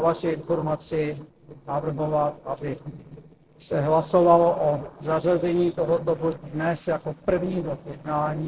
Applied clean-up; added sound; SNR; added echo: neural separator model SepFormer DNS4.